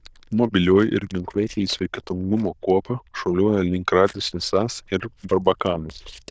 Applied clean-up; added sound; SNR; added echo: neural diffusion model UNIVERSE++.